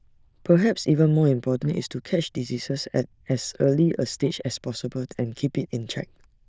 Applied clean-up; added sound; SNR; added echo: neural diffusion model UNIVERSE++.